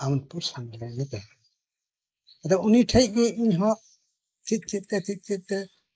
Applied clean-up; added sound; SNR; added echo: neural mask model Resemble Enhance denoiser.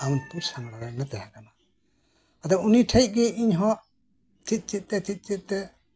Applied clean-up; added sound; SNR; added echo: none; none; none; none.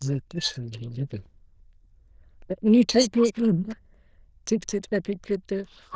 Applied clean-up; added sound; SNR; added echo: neural diffusion model UNIVERSE++.